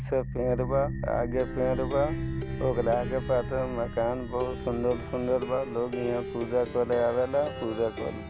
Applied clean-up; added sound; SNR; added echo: none; Plucked string instrument; 6 dB; none.